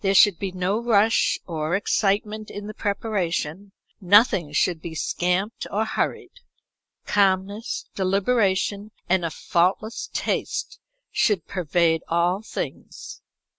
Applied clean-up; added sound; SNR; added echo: none; none; none; none.